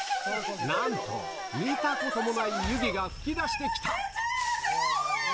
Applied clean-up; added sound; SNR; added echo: none; none; none; none.